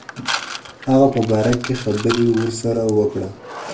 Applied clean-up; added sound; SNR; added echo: none; Mechanisms; 12 dB; reverberation time 0.3 s.